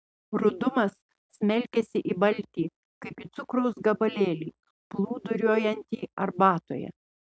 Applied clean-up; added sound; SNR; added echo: none; none; none; none.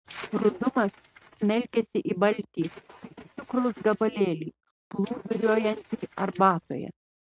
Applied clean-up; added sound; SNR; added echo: neural mask model RNNoise.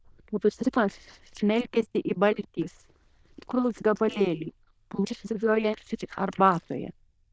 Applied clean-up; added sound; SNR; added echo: neural diffusion model UNIVERSE++.